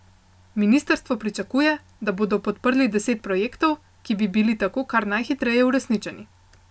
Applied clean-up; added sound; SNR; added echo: none; none; none; none.